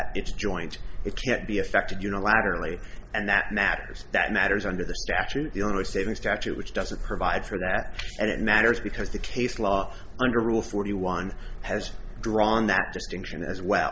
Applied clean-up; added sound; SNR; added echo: none; none; none; none.